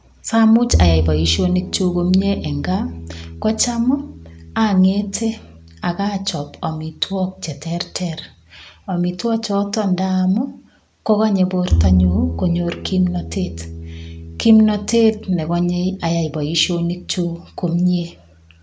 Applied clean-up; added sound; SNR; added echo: none; Bowed string instrument; 7 dB; none.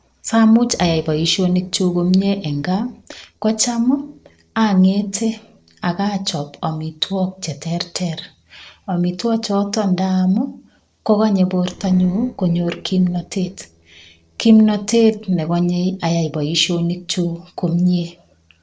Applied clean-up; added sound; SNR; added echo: neural separator model SepFormer DNS4.